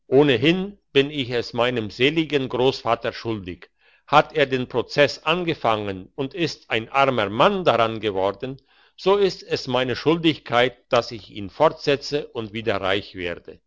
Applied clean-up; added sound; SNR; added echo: none; none; none; none.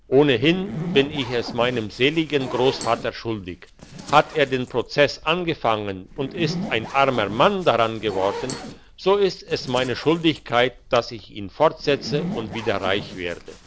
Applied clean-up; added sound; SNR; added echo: none; Zipper (clothing); 13 dB; none.